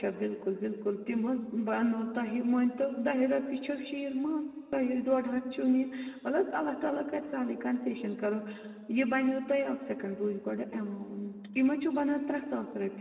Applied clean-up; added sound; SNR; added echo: none; none; none; reverberation time 2.4 s.